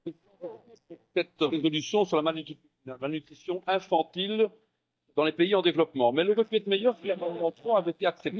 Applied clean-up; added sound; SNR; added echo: neural mask model DeepFilterNet 3.